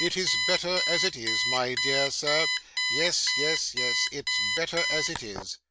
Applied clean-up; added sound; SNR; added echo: none; Alarm; -1 dB; none.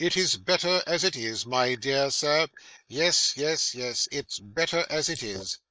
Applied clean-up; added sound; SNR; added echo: neural mask model Resemble Enhance denoiser.